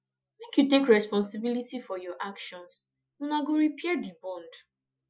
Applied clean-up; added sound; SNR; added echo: classical method Wiener filter.